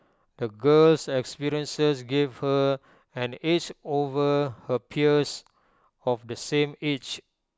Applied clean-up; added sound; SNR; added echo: none; none; none; none.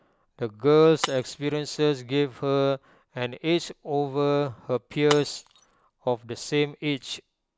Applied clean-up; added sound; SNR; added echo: none; Shatter; 15 dB; none.